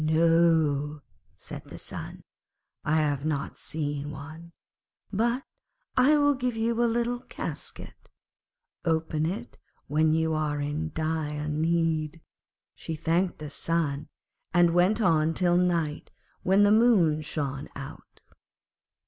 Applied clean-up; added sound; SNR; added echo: none; none; none; none.